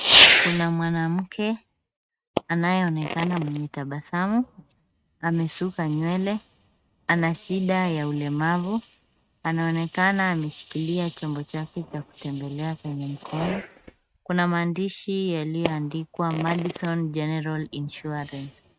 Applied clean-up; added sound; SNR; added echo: neural mask model RNNoise.